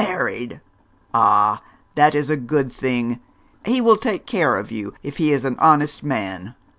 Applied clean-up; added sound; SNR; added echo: none; none; none; none.